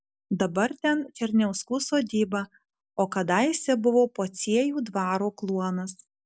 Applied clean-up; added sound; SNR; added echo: none; none; none; none.